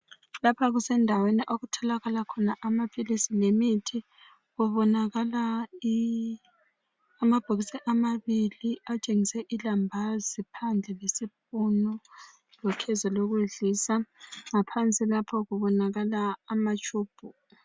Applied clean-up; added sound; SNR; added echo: none; none; none; none.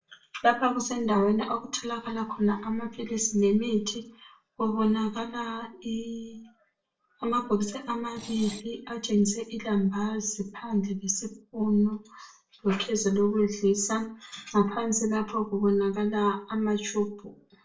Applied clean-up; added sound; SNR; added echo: neural separator model SepFormer DNS4.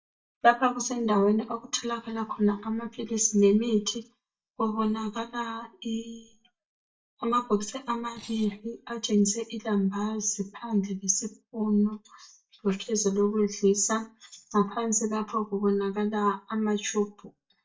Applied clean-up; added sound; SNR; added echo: neural mask model DeepFilterNet 3.